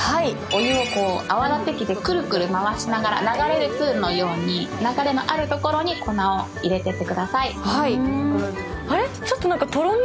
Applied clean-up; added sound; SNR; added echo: none; none; none; none.